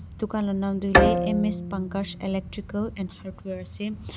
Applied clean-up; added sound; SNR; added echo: none; Bowed string instrument; -2 dB; none.